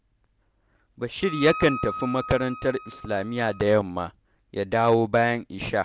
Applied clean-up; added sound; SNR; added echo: none; Wind instrument, woodwind instrument; 12 dB; none.